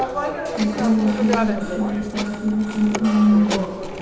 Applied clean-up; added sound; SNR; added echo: none; Telephone; 6 dB; reverberation time 0.9 s.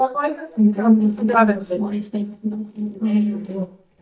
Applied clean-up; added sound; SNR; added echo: neural mask model DeepFilterNet 3.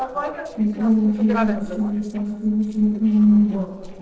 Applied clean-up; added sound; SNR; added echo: neural separator model SepFormer DNS4.